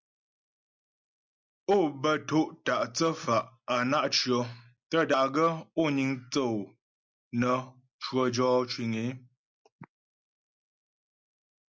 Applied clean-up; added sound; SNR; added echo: none; none; none; none.